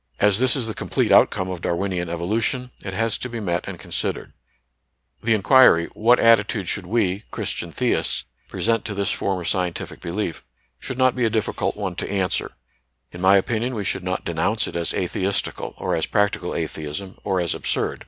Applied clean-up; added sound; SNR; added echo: none; none; none; none.